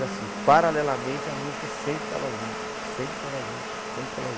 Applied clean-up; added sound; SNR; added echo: none; Domestic sounds, home sounds; 5 dB; none.